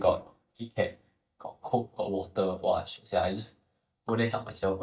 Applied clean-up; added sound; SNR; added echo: neural mask model DeepFilterNet 3.